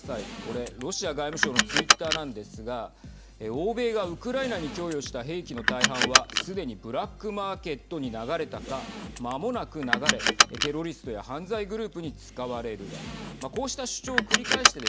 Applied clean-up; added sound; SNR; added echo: none; Car; -2 dB; none.